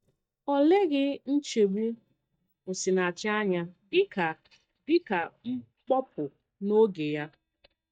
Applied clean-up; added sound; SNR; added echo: neural mask model DeepFilterNet 3.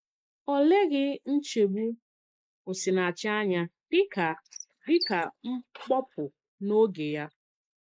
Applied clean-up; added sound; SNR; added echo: neural mask model Resemble Enhance denoiser.